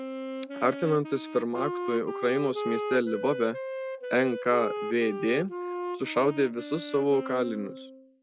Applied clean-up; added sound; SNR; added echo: none; Wind instrument, woodwind instrument; 7 dB; none.